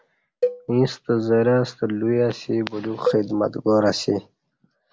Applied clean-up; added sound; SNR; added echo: none; Cowbell; 9 dB; none.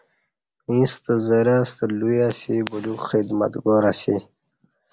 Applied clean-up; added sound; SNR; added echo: none; none; none; none.